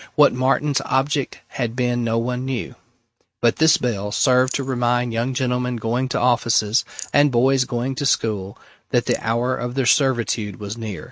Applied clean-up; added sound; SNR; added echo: neural mask model RNNoise.